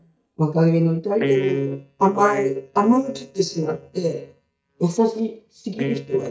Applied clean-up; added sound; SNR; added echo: neural mask model DeepFilterNet 3.